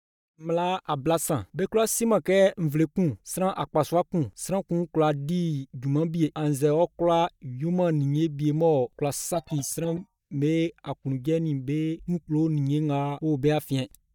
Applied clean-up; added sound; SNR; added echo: neural mask model DeepFilterNet 3.